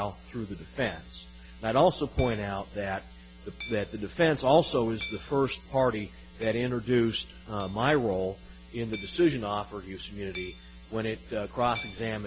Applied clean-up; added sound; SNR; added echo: none; Hammer; 20 dB; none.